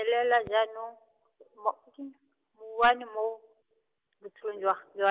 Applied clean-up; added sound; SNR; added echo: none; none; none; none.